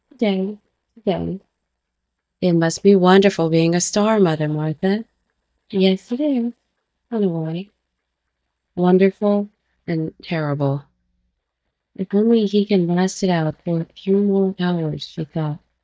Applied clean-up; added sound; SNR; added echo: neural mask model DeepFilterNet 3.